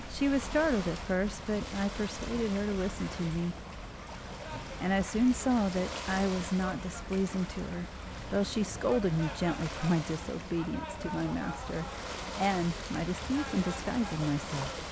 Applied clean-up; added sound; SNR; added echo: none; Ocean / Boat, Water vehicle; 7 dB; none.